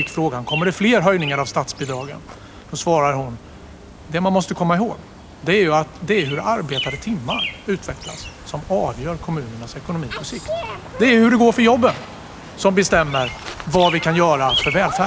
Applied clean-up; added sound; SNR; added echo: none; Bird vocalization, bird call, bird song; 11 dB; none.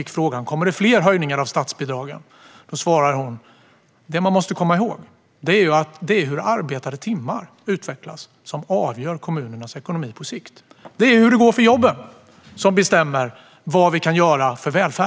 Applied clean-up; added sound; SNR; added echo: none; none; none; none.